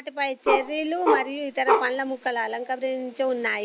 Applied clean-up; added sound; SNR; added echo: none; Bark; -2 dB; none.